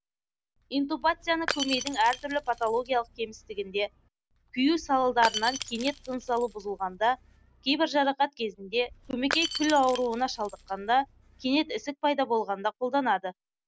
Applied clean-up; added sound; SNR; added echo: none; Shatter / Crushing; 11 dB; none.